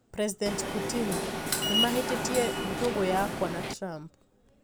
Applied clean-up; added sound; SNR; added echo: none; Subway, metro, underground; -1 dB; none.